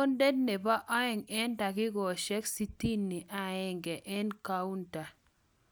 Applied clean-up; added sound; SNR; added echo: none; none; none; none.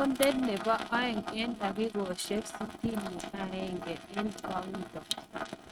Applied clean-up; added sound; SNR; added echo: neural mask model RNNoise.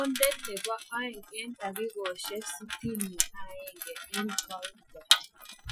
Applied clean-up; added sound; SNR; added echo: classical method Wiener filter.